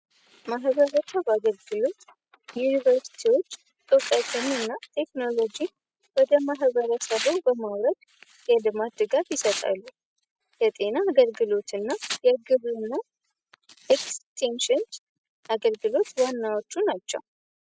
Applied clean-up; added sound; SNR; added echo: classical method spectral subtraction.